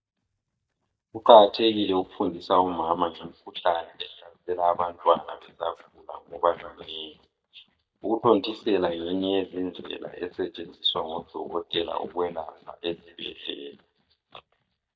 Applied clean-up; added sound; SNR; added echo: neural mask model DeepFilterNet 3.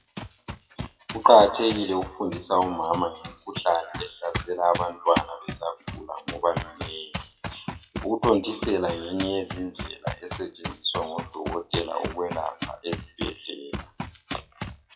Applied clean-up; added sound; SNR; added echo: classical method WPE with log-MMSE.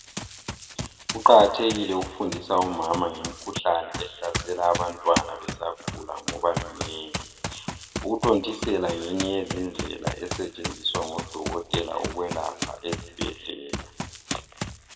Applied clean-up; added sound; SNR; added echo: none; Run; 8 dB; reverberation time 1.5 s.